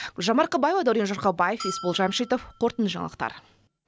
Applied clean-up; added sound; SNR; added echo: none; Bell; 15 dB; none.